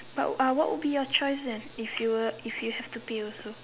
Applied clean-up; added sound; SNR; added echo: none; none; none; none.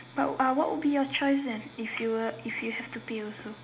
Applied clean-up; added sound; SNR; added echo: none; none; none; reverberation time 0.4 s.